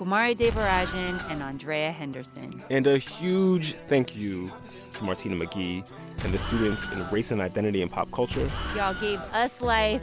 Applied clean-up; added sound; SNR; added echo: none; Explosion; 6 dB; none.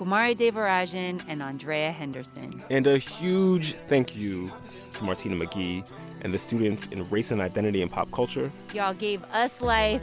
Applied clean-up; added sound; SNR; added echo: none; none; none; none.